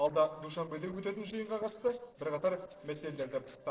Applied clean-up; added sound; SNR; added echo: neural separator model SepFormer DNS4.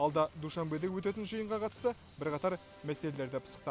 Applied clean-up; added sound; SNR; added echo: none; none; none; none.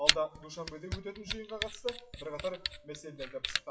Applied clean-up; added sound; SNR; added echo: classical method WPE with log-MMSE.